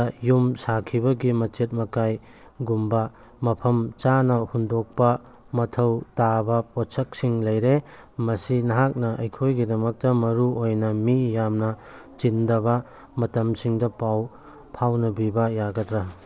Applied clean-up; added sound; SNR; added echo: none; none; none; none.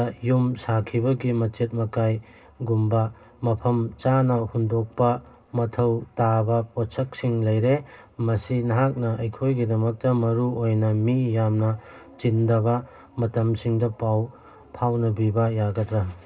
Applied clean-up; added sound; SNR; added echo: none; none; none; reverberation time 0.2 s.